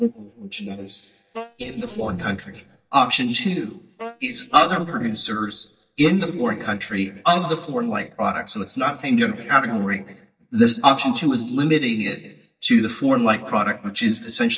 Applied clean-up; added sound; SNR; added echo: neural mask model DeepFilterNet 3.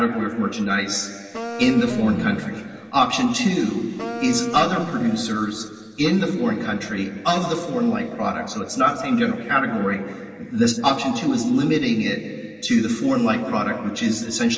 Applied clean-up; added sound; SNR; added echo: none; Wind instrument, woodwind instrument; 10 dB; reverberation time 2.4 s.